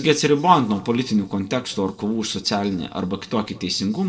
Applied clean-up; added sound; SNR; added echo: neural separator model SepFormer DNS4.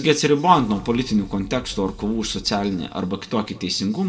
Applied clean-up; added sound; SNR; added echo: none; Boom; 19 dB; reverberation time 1.1 s.